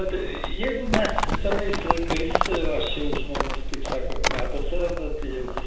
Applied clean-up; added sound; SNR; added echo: none; Livestock, farm animals, working animals; -4 dB; reverberation time 1.0 s.